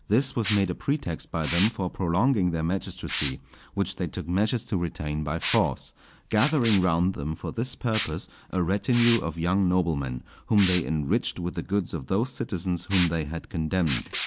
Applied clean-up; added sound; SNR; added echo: none; Liquid; 12 dB; none.